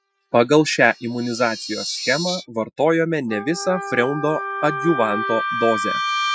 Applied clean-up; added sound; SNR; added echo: classical method Wiener filter.